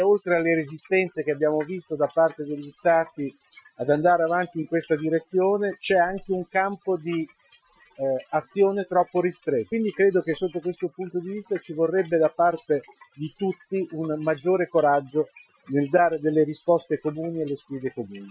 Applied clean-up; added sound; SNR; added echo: classical method Wiener filter.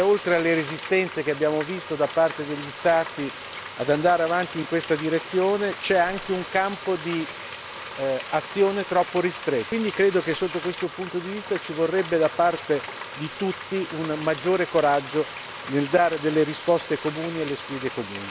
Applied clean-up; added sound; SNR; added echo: none; Frying (food); 12 dB; none.